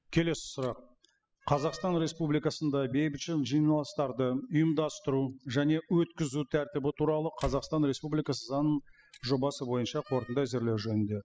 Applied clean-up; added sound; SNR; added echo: classical method spectral subtraction.